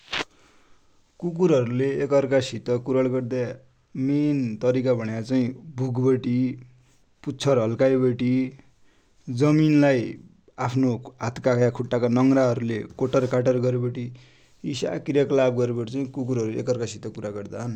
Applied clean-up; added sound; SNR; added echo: none; none; none; none.